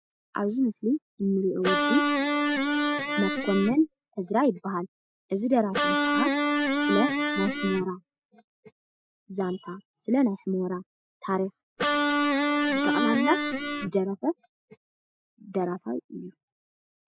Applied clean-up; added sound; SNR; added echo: classical method Wiener filter.